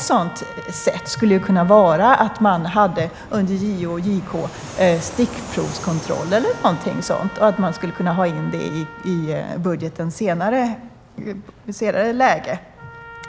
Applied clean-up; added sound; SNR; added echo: none; Trumpet + Fixed-wing aircraft, airplane; 16 dB; none.